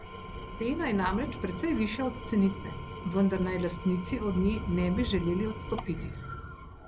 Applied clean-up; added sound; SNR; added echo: none; Engine / Tools + Thunder; 8 dB; none.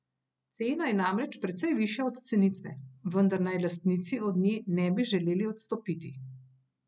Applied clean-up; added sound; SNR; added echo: none; none; none; none.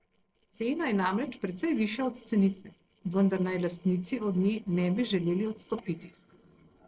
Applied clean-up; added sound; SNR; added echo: neural separator model SepFormer DNS4.